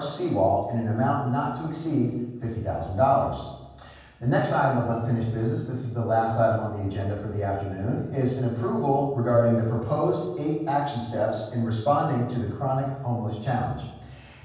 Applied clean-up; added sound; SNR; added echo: none; none; none; reverberation time 1.2 s.